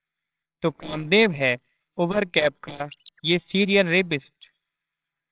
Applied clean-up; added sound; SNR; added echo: neural separator model SepFormer WHAMR!.